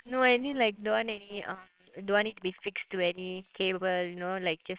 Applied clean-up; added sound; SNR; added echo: neural separator model SepFormer WHAMR!.